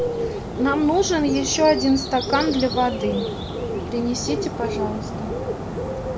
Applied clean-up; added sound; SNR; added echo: none; Bird; 4 dB; none.